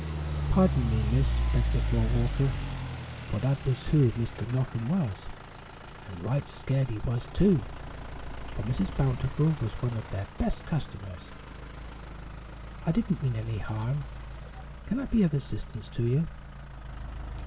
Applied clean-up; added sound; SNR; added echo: none; Idling / Truck; 5 dB; none.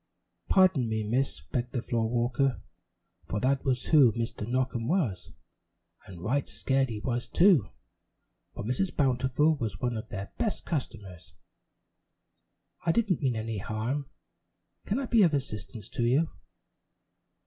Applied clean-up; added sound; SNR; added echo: none; none; none; none.